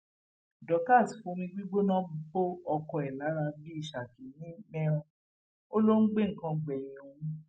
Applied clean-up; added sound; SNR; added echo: none; none; none; none.